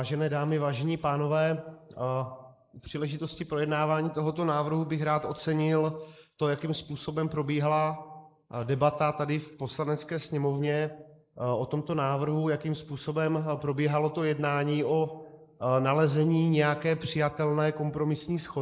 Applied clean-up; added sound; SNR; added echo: neural mask model Resemble Enhance denoiser.